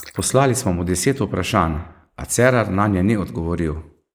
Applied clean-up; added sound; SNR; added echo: neural mask model Resemble Enhance denoiser.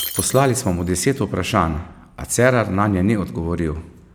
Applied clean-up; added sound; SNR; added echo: none; Shatter; 17 dB; none.